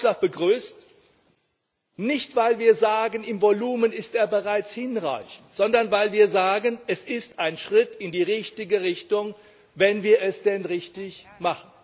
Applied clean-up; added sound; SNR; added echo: none; none; none; none.